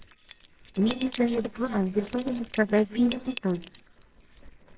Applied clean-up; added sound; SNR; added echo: neural separator model SepFormer WHAMR!.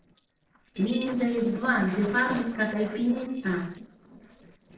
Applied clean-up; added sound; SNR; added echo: neural separator model SepFormer DNS4.